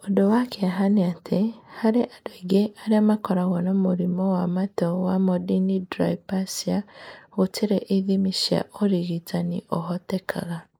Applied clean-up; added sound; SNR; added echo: neural mask model Resemble Enhance denoiser.